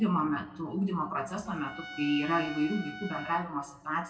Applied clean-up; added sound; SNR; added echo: none; Trumpet; 14 dB; reverberation time 0.8 s.